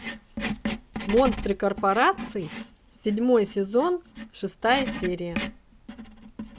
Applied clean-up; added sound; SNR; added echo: none; Writing; 9 dB; none.